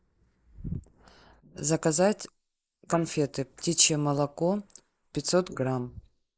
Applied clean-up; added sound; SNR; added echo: neural mask model Resemble Enhance denoiser.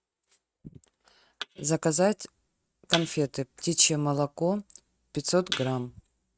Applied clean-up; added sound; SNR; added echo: neural mask model RNNoise.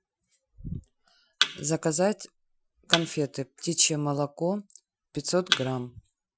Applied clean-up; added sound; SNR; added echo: classical method Wiener filter.